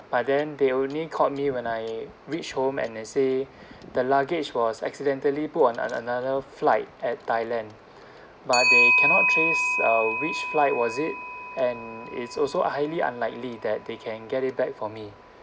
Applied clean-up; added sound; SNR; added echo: none; Clock; 3 dB; none.